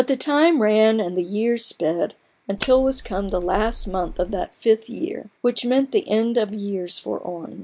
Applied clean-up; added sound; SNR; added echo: none; Cutlery, silverware; 8 dB; none.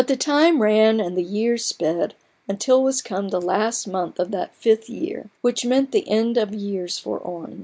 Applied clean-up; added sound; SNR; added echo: none; none; none; none.